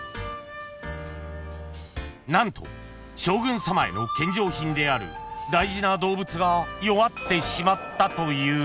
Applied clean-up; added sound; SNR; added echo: none; none; none; none.